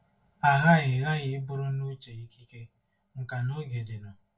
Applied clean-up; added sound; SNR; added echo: none; none; none; reverberation time 0.2 s.